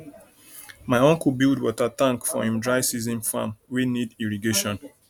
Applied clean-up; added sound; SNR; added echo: none; none; none; none.